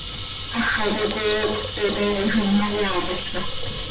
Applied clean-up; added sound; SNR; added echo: none; Water tap, faucet / Liquid; 7 dB; reverberation time 0.2 s.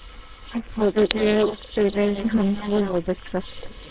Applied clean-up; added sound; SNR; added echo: neural separator model SepFormer WHAMR!.